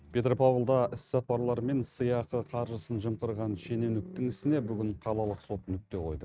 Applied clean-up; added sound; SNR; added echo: neural mask model RNNoise.